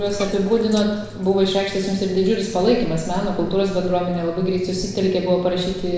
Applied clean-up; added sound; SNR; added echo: none; Bathtub (filling or washing); 14 dB; reverberation time 1.0 s.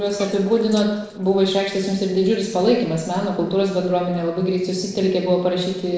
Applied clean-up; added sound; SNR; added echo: neural separator model SepFormer DNS4.